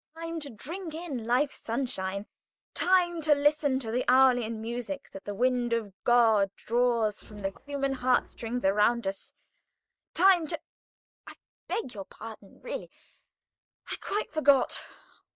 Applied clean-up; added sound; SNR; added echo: neural mask model DeepFilterNet 3.